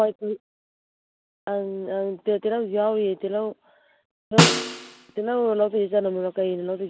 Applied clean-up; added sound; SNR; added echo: none; Snare drum; -2 dB; none.